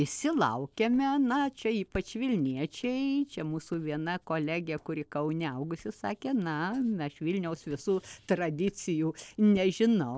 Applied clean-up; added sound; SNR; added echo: neural separator model SepFormer DNS4.